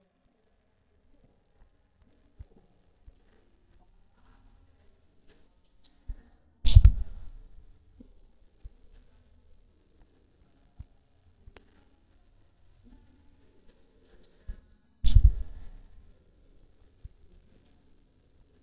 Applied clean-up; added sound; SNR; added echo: neural mask model DeepFilterNet 3.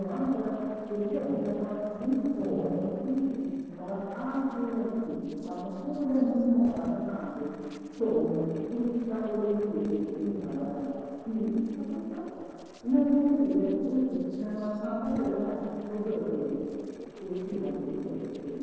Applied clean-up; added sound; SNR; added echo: neural separator model SepFormer DNS4.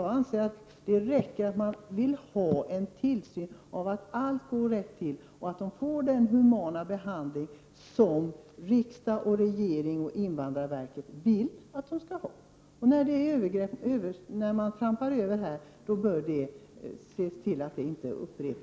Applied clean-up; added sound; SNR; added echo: none; none; none; none.